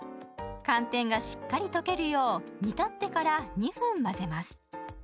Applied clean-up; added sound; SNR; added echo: none; none; none; none.